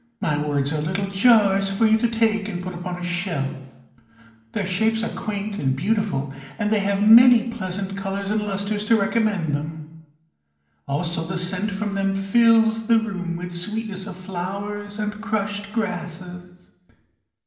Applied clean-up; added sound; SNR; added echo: none; none; none; reverberation time 0.9 s.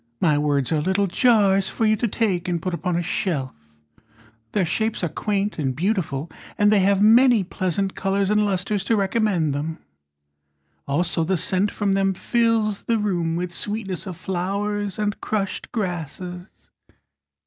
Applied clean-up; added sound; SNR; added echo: none; none; none; none.